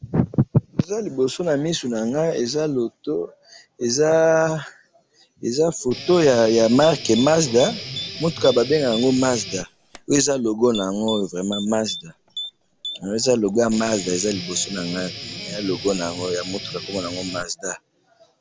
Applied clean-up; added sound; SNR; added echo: none; Guitar + Typing; 12 dB; none.